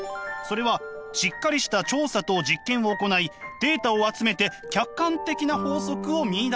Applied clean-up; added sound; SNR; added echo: none; none; none; none.